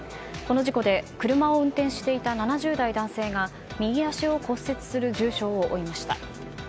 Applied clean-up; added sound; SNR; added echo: none; none; none; none.